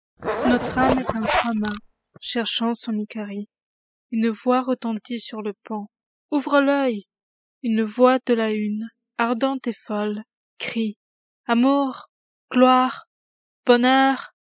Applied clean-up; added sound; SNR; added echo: classical method spectral subtraction.